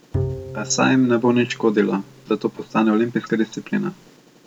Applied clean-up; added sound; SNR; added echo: none; Bowed string instrument; 12 dB; none.